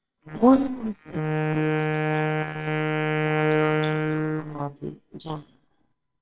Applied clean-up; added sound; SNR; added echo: neural separator model SepFormer WHAMR!.